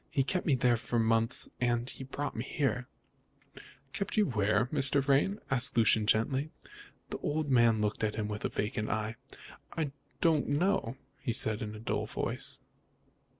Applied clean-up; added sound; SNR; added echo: none; none; none; none.